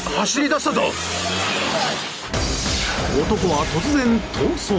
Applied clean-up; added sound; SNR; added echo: none; none; none; none.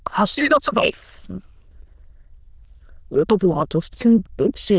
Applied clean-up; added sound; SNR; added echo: neural diffusion model UNIVERSE++.